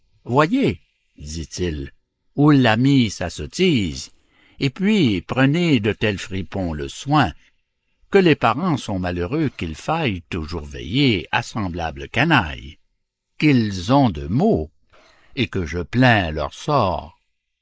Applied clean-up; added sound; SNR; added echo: neural mask model Resemble Enhance denoiser.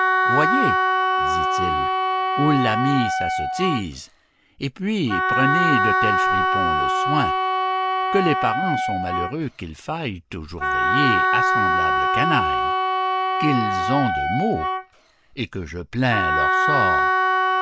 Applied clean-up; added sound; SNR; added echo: none; Wind instrument, woodwind instrument; -5 dB; none.